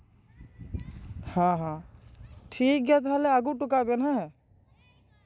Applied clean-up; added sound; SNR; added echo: none; none; none; none.